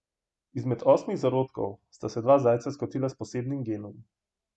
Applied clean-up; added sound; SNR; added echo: none; none; none; none.